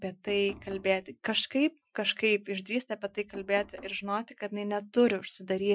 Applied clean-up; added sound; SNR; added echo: classical method Wiener filter.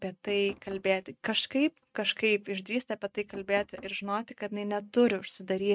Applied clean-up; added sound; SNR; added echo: neural mask model RNNoise.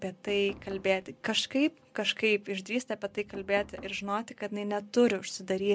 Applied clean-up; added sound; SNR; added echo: none; Knock; 18 dB; none.